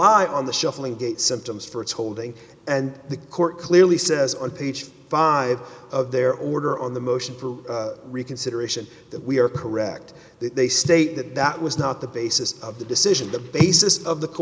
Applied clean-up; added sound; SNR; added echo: none; none; none; none.